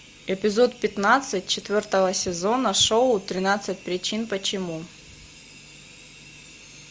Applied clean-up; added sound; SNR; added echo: none; none; none; none.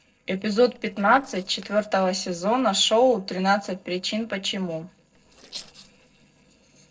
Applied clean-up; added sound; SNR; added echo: neural separator model SepFormer DNS4.